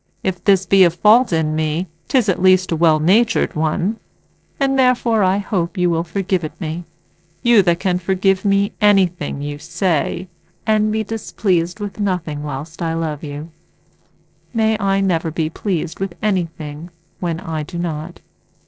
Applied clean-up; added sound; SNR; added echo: neural separator model SepFormer DNS4.